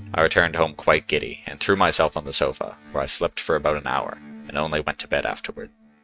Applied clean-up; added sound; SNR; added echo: neural mask model RNNoise.